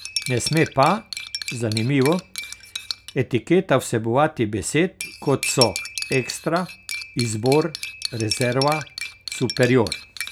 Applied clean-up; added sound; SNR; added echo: none; Cutlery, silverware; 9 dB; none.